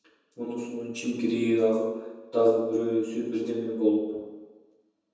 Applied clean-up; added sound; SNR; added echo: none; none; none; reverberation time 1.1 s.